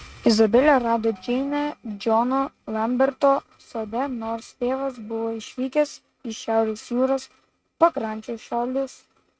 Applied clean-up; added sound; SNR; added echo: neural mask model RNNoise.